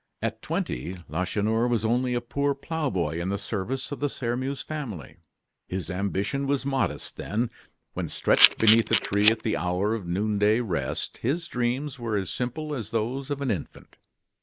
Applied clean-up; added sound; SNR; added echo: neural mask model Resemble Enhance denoiser.